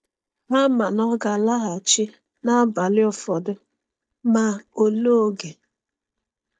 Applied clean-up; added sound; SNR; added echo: neural mask model DeepFilterNet 3.